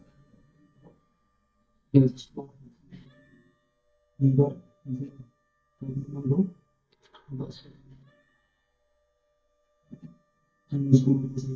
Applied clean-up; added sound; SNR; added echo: neural mask model DeepFilterNet 3.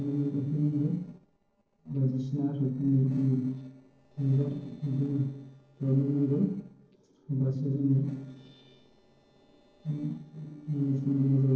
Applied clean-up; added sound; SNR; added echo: neural separator model SepFormer DNS4.